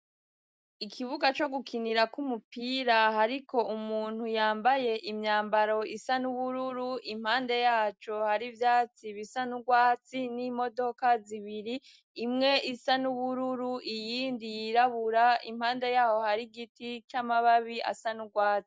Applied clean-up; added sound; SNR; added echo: none; none; none; none.